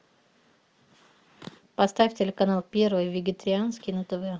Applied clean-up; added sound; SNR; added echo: none; none; none; none.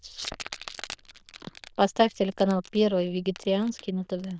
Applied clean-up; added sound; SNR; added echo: neural diffusion model UNIVERSE++.